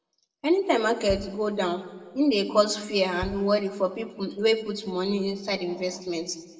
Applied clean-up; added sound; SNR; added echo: none; Bass drum; 19 dB; reverberation time 1.2 s.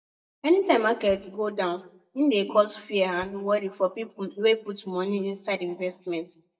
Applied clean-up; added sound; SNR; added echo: neural mask model DeepFilterNet 3.